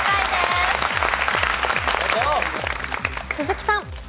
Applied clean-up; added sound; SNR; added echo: none; none; none; none.